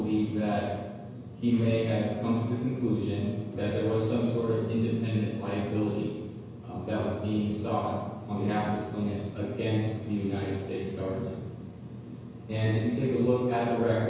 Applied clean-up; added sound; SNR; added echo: none; none; none; reverberation time 1.0 s.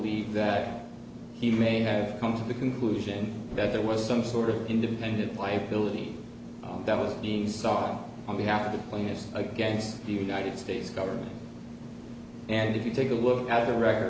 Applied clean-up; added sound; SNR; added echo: none; none; none; none.